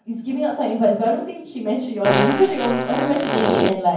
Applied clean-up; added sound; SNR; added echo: none; Fart; 1 dB; reverberation time 0.9 s.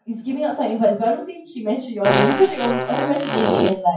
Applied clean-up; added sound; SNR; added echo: classical method WPE with log-MMSE.